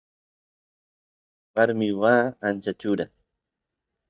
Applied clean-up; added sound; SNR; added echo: neural mask model DeepFilterNet 3.